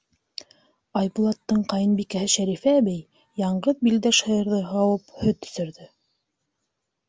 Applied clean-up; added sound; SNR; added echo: none; none; none; none.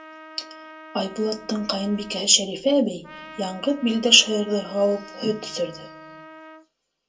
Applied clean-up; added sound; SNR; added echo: none; Trumpet; 19 dB; reverberation time 0.2 s.